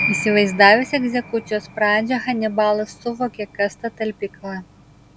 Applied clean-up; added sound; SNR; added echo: none; Piano; 12 dB; none.